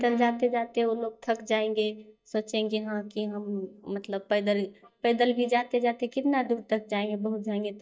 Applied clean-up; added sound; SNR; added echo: neural mask model DeepFilterNet 3.